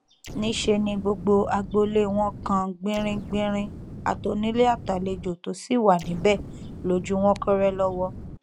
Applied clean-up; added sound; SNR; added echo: none; Explosion; 13 dB; none.